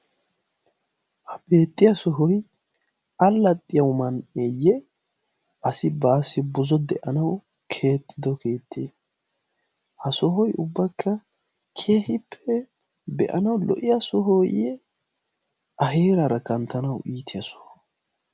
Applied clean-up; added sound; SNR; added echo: none; none; none; none.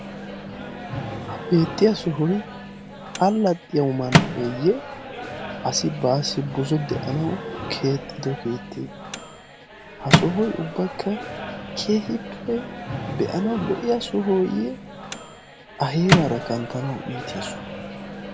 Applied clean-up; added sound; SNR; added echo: none; Microwave oven; 3 dB; none.